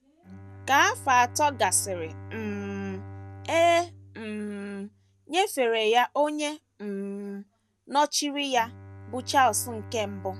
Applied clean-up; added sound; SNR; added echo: none; Bowed string instrument; 17 dB; none.